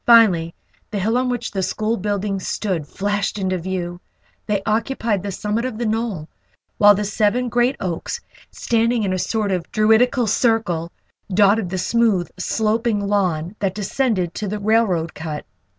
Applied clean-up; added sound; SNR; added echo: none; none; none; none.